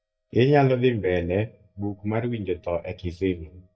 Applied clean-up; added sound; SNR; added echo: neural mask model DeepFilterNet 3.